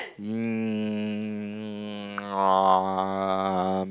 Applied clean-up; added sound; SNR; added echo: none; none; none; none.